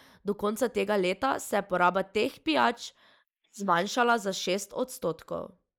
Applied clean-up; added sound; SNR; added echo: neural mask model Resemble Enhance denoiser.